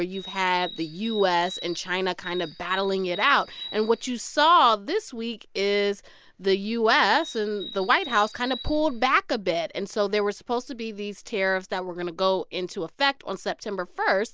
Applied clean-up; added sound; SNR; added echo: none; Bird; 15 dB; none.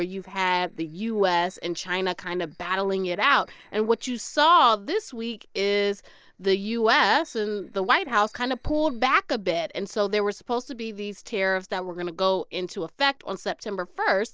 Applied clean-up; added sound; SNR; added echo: neural separator model SepFormer DNS4.